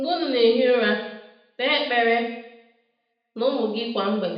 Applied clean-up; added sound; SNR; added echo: none; none; none; reverberation time 0.8 s.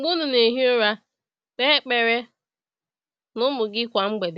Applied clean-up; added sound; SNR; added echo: none; none; none; none.